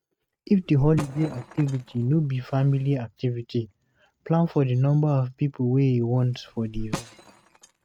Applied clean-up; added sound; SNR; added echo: neural mask model RNNoise.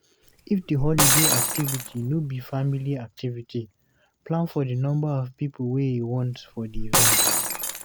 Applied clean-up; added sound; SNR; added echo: none; Shatter; 0 dB; none.